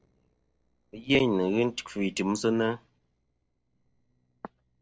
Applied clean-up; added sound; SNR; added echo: neural separator model SepFormer DNS4.